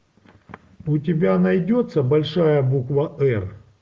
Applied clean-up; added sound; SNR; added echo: none; none; none; none.